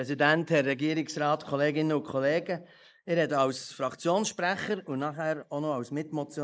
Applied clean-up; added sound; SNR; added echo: neural mask model Resemble Enhance denoiser.